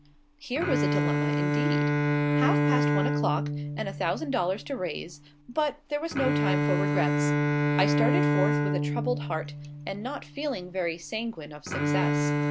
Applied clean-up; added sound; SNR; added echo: none; Bowed string instrument; -5 dB; none.